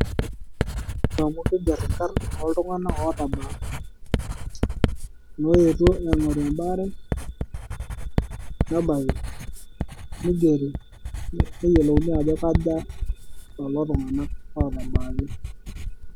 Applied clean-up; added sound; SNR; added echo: none; Writing; 1 dB; none.